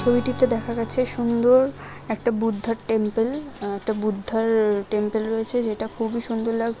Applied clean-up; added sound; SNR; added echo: none; Strum; 18 dB; none.